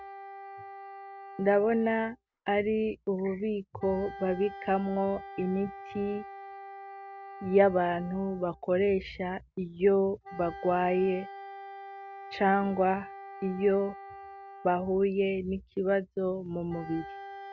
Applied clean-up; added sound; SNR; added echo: none; Wind instrument, woodwind instrument; 16 dB; none.